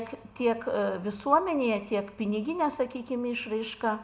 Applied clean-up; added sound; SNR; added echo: none; none; none; none.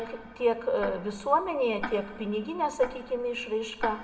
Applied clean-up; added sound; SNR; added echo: none; Tick-tock; 13 dB; reverberation time 1.1 s.